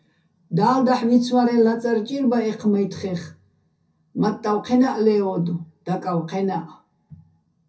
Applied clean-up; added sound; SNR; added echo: none; none; none; reverberation time 0.3 s.